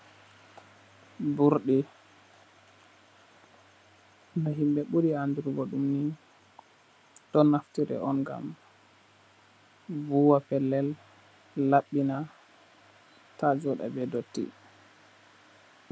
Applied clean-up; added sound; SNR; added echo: none; none; none; none.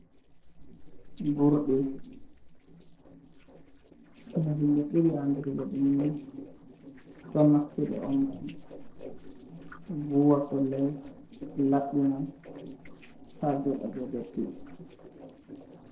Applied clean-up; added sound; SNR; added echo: neural separator model SepFormer DNS4.